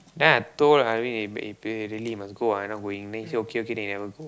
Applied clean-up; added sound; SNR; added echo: none; none; none; none.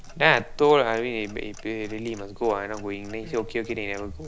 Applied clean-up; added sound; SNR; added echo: none; Clock; 15 dB; none.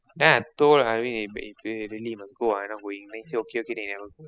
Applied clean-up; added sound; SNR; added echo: classical method spectral subtraction.